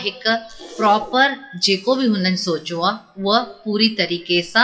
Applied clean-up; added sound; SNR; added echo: classical method WPE with log-MMSE.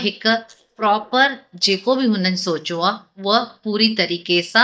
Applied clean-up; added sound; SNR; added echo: neural mask model DeepFilterNet 3.